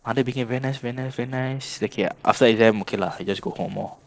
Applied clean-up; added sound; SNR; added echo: neural separator model SepFormer DNS4.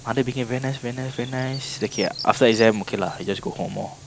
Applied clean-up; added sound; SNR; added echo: none; Frying (food) + Bird; 15 dB; none.